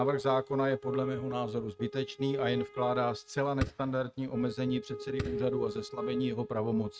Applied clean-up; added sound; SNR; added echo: neural mask model RNNoise.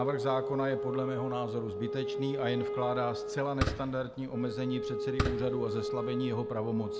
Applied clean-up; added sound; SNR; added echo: none; Fireworks + Wind instrument, woodwind instrument; 1 dB; none.